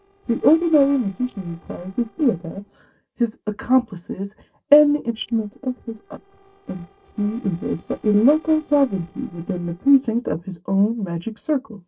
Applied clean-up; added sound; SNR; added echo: neural separator model SepFormer DNS4.